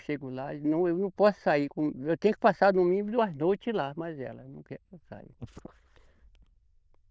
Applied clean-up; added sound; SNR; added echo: neural diffusion model UNIVERSE++.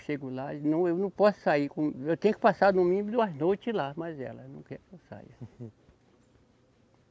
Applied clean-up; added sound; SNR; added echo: none; none; none; none.